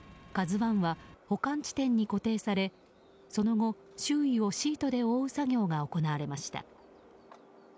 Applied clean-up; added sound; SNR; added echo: none; none; none; none.